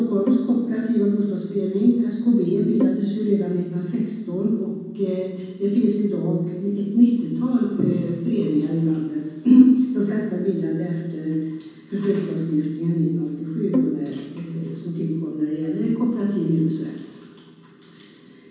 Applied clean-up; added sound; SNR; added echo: none; Bowed string instrument; 7 dB; reverberation time 1.2 s.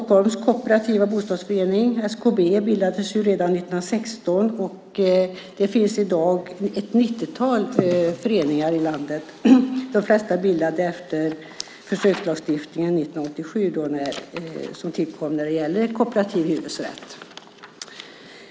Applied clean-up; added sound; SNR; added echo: none; none; none; none.